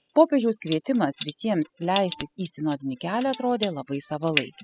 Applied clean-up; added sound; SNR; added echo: classical method spectral subtraction.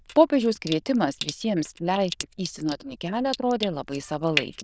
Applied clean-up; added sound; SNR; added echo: neural diffusion model UNIVERSE++.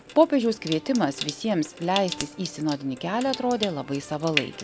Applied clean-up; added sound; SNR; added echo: none; Trickle, dribble / Sink (filling or washing) / Water tap, faucet; 11 dB; none.